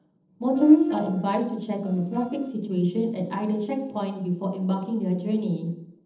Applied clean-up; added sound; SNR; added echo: neural separator model SepFormer DNS4.